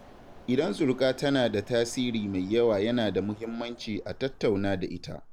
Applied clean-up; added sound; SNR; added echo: none; Mechanisms; 18 dB; none.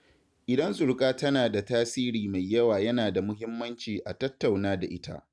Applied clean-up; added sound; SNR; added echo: none; none; none; none.